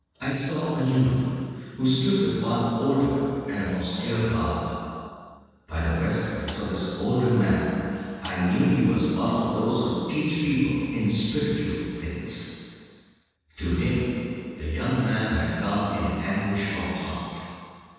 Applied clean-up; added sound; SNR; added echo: neural separator model SepFormer DNS4.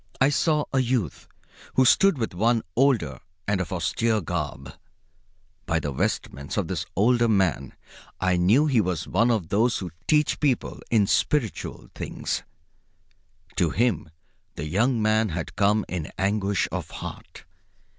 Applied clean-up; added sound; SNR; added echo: none; none; none; none.